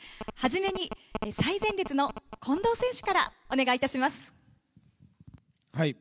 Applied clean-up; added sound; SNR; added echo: none; Telephone; 12 dB; none.